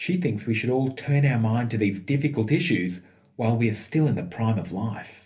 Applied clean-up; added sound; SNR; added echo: none; none; none; reverberation time 0.3 s.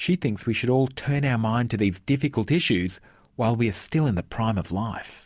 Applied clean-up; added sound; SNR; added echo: none; none; none; none.